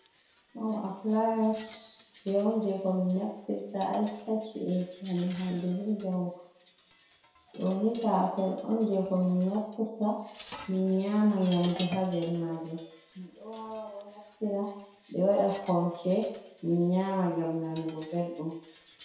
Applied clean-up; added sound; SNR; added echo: none; Chink, clink; 6 dB; reverberation time 0.7 s.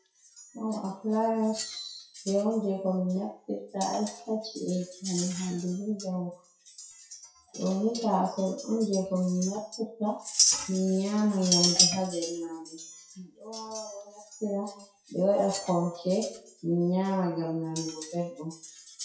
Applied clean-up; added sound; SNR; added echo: classical method WPE with log-MMSE.